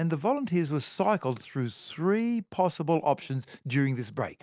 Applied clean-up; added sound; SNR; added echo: none; none; none; none.